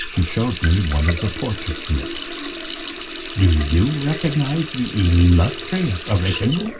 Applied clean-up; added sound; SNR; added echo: none; Water tap, faucet; 10 dB; reverberation time 0.2 s.